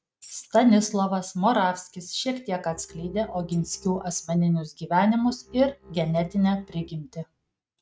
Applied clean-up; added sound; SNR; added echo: neural mask model RNNoise.